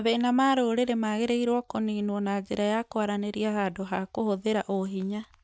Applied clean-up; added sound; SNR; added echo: none; none; none; none.